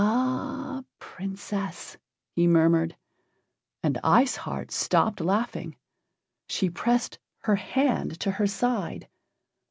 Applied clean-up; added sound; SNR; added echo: none; none; none; none.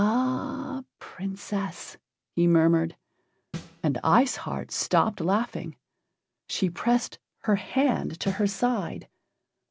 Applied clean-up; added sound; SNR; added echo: none; Snare drum; 16 dB; none.